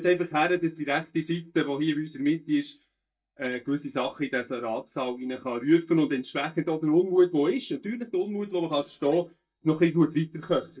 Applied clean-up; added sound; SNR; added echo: neural mask model DeepFilterNet 3.